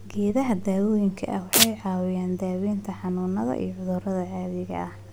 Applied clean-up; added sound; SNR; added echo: none; Domestic sounds, home sounds; -3 dB; none.